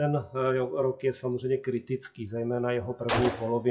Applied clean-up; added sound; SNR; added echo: classical method WPE with log-MMSE.